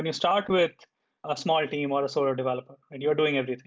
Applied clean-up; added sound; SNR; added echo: none; none; none; none.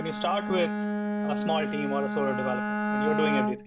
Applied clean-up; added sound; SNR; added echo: none; Bowed string instrument; -1 dB; none.